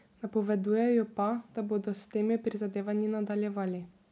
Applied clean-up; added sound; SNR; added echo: none; none; none; none.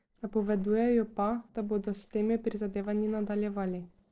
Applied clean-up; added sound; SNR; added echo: neural separator model SepFormer DNS4.